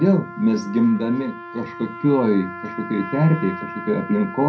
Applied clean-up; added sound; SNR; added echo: none; Trumpet; 13 dB; reverberation time 0.2 s.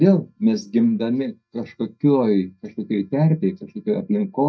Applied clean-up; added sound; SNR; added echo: neural mask model DeepFilterNet 3.